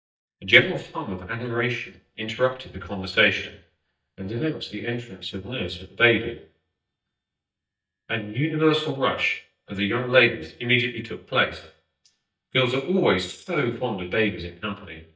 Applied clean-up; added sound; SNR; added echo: neural mask model DeepFilterNet 3.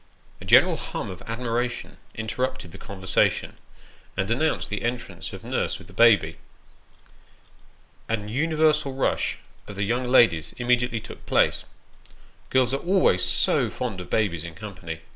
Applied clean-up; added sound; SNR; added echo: none; none; none; none.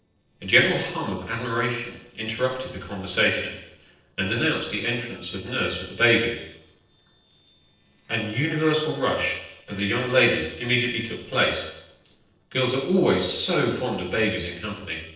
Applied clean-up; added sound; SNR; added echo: neural separator model SepFormer DNS4.